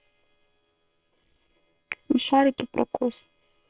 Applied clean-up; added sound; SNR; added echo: neural separator model SepFormer WHAM!.